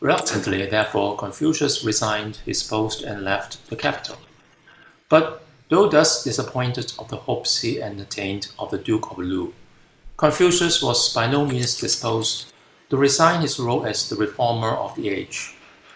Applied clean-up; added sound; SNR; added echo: neural mask model Resemble Enhance denoiser.